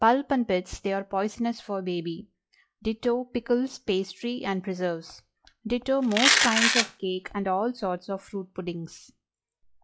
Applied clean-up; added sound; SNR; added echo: classical method log-MMSE.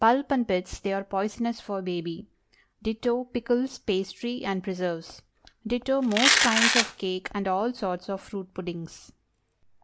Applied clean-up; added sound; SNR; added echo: none; Domestic sounds, home sounds; -5 dB; none.